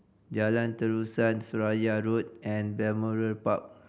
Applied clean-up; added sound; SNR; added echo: none; none; none; none.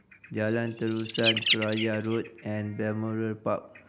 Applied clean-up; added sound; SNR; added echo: none; Bird; 5 dB; none.